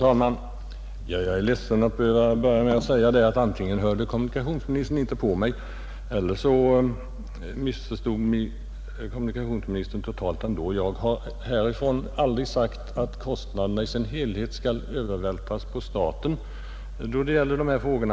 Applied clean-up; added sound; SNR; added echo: none; none; none; none.